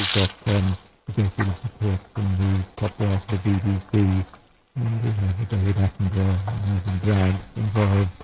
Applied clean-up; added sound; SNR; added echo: neural mask model RNNoise.